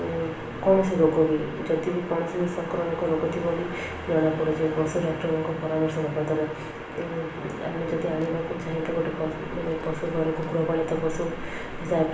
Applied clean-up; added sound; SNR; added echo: none; Bird; 17 dB; reverberation time 0.6 s.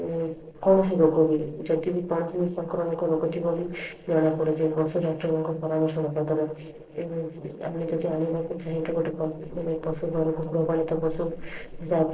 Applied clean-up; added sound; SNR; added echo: neural separator model SepFormer DNS4.